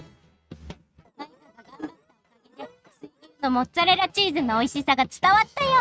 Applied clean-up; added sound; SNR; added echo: neural mask model RNNoise.